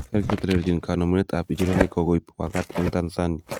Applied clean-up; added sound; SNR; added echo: neural mask model RNNoise.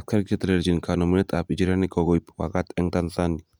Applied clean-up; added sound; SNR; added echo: none; none; none; none.